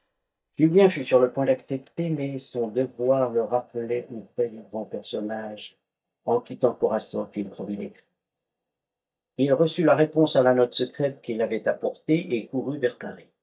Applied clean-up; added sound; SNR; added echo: neural mask model DeepFilterNet 3.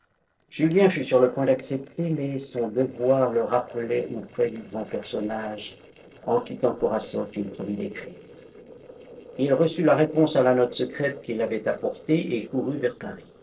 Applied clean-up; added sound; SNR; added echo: neural separator model SepFormer DNS4.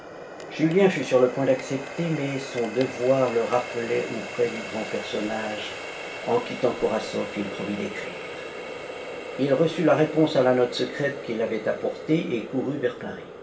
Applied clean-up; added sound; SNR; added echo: none; Water tap, faucet; 11 dB; reverberation time 0.3 s.